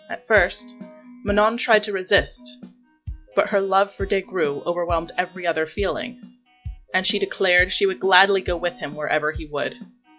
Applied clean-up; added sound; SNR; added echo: classical method log-MMSE.